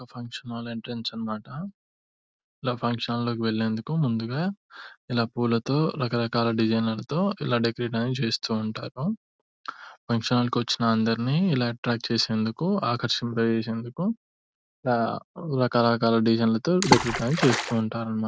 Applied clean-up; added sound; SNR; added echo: none; Water / Splash, splatter; -1 dB; none.